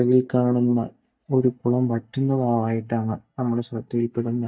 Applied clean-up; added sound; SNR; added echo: neural mask model DeepFilterNet 3.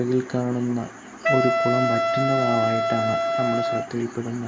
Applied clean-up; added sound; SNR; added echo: none; Wind instrument, woodwind instrument; -3 dB; none.